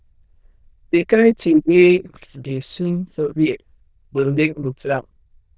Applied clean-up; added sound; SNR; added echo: neural diffusion model UNIVERSE++.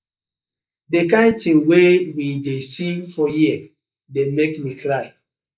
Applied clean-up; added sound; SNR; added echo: neural mask model Resemble Enhance denoiser.